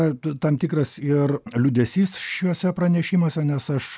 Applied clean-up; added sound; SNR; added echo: none; none; none; none.